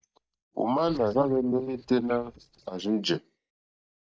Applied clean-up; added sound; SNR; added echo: neural mask model DeepFilterNet 3.